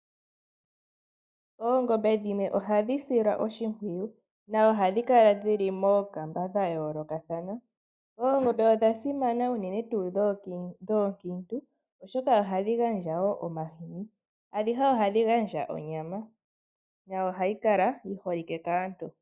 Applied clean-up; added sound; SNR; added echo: neural mask model DeepFilterNet 3.